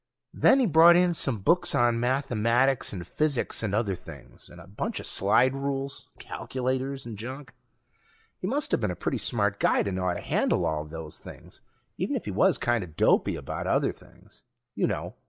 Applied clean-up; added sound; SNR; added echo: neural mask model Resemble Enhance denoiser.